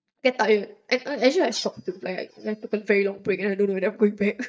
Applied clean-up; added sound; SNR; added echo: neural mask model DeepFilterNet 3.